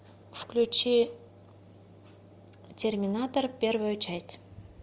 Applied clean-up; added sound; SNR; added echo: none; none; none; none.